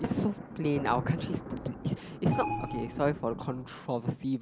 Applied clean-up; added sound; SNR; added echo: none; Alarm + Thunder; 8 dB; none.